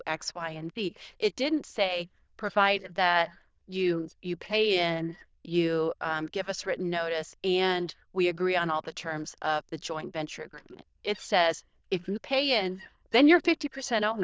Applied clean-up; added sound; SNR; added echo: neural diffusion model UNIVERSE++.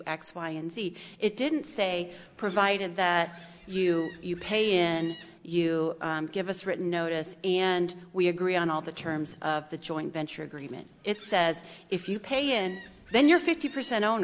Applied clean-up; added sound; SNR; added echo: none; Gull, seagull; 20 dB; none.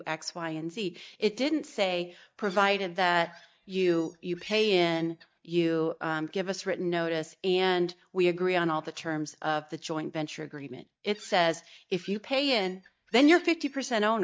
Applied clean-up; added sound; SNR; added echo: neural mask model DeepFilterNet 3.